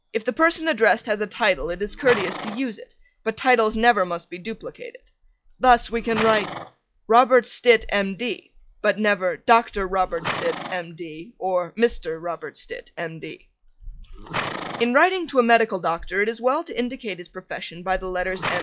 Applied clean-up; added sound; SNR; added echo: classical method log-MMSE.